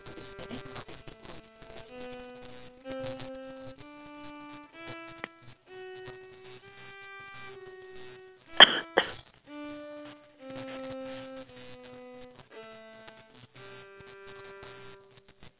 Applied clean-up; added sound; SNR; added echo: none; Bowed string instrument; 12 dB; none.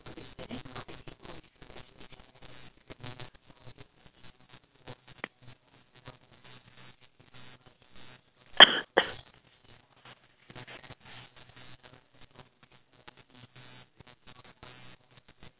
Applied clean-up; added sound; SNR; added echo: none; none; none; none.